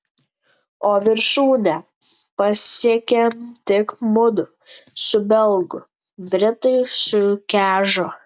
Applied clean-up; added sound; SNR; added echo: none; none; none; none.